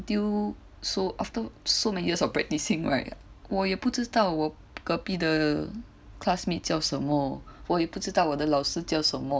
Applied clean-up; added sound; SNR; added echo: none; none; none; none.